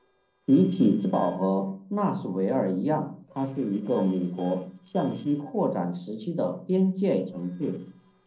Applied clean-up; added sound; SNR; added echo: neural separator model SepFormer DNS4.